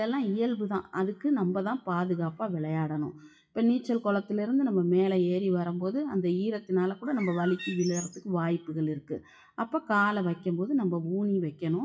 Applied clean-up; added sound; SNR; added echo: classical method WPE with log-MMSE.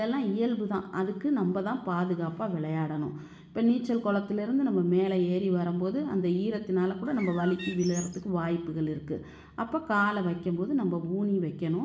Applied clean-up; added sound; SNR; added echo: none; Bird; 14 dB; reverberation time 0.8 s.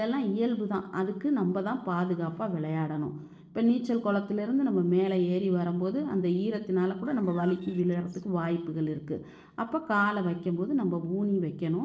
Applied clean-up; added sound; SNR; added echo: neural separator model SepFormer DNS4.